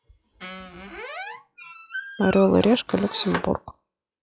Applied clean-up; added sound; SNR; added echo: classical method log-MMSE.